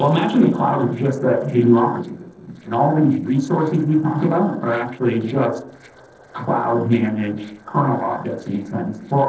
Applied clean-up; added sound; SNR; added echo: neural separator model SepFormer DNS4.